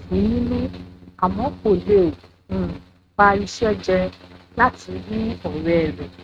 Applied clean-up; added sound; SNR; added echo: neural mask model RNNoise.